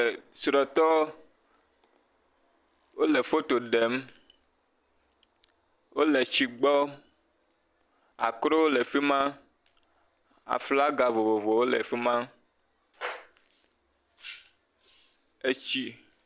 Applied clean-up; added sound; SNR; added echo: none; none; none; none.